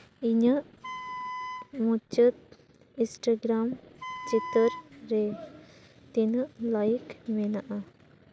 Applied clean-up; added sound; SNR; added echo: none; Wind instrument, woodwind instrument; 11 dB; none.